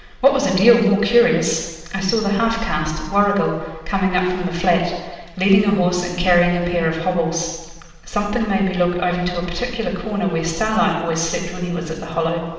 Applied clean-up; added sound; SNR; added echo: none; none; none; reverberation time 1.2 s.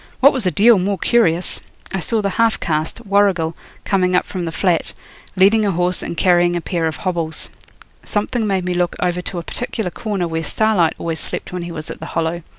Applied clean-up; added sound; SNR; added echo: none; none; none; none.